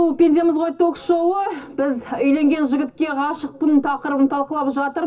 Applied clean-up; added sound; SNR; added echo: none; none; none; reverberation time 0.2 s.